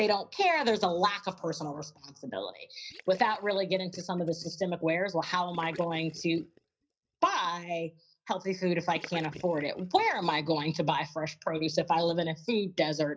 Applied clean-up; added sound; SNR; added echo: neural mask model DeepFilterNet 3.